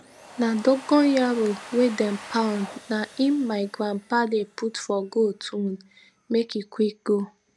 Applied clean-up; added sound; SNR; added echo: none; Domestic sounds, home sounds; 20 dB; none.